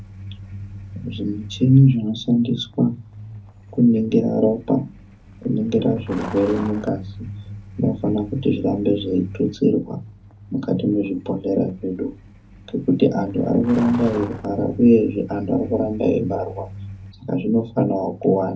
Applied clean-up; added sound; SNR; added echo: none; Truck; 15 dB; reverberation time 0.3 s.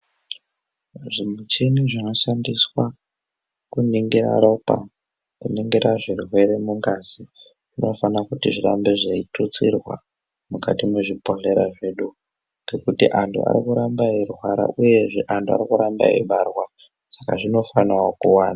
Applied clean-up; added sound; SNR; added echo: none; none; none; none.